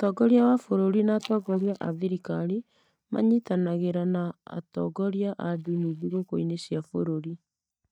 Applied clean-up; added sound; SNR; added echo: neural mask model DeepFilterNet 3.